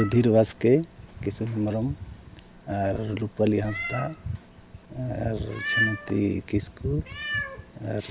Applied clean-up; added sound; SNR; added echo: none; Meow; 9 dB; none.